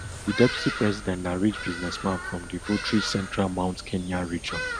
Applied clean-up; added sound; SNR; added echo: none; Bird vocalization, bird call, bird song; 8 dB; none.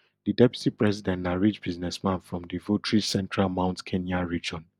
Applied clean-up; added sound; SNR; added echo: none; none; none; none.